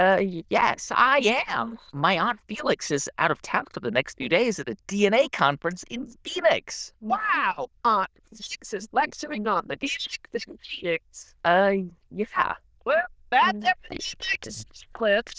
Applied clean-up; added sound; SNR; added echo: neural diffusion model UNIVERSE++.